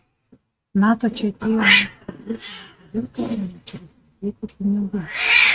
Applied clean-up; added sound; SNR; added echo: neural mask model RNNoise.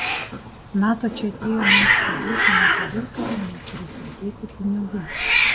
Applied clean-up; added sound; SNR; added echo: none; Hiss; -5 dB; none.